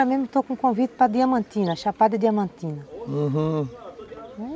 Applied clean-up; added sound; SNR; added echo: none; none; none; none.